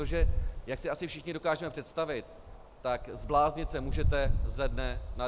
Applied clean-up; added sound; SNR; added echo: none; Wind; -1 dB; none.